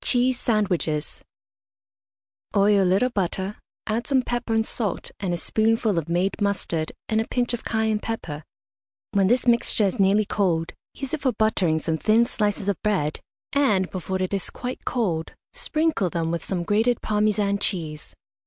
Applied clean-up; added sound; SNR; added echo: none; none; none; none.